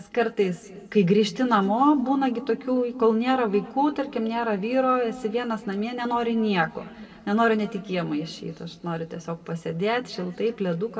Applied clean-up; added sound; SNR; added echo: none; none; none; reverberation time 1.5 s.